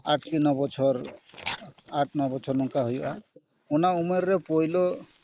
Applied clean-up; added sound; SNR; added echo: neural mask model Resemble Enhance denoiser.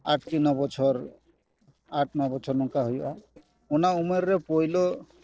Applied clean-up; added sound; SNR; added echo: neural separator model SepFormer DNS4.